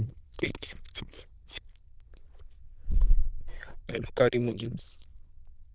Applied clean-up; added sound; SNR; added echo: neural diffusion model UNIVERSE++.